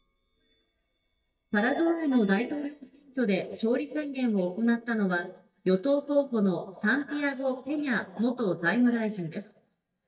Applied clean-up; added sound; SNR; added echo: neural mask model DeepFilterNet 3.